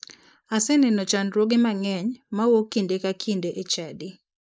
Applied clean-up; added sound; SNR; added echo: neural mask model Resemble Enhance denoiser.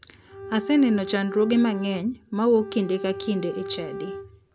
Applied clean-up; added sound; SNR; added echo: none; Bowed string instrument; 12 dB; none.